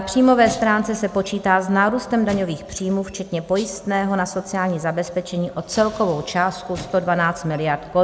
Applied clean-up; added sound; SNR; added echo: none; Rattle (instrument) + Squeak / Wood; 20 dB; none.